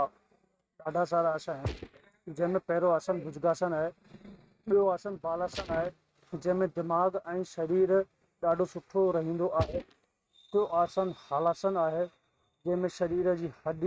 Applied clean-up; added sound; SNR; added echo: neural mask model RNNoise.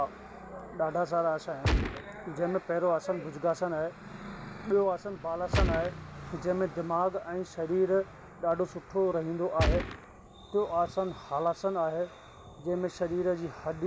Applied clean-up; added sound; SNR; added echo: none; Gunshot, gunfire; -2 dB; none.